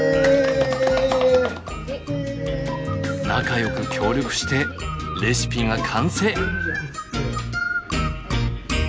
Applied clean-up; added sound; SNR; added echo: none; none; none; none.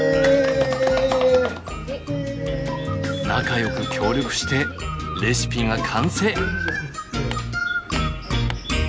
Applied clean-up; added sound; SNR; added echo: none; Hammer + Bird; 20 dB; none.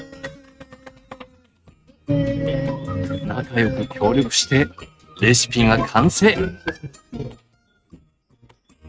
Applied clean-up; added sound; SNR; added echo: neural mask model RNNoise.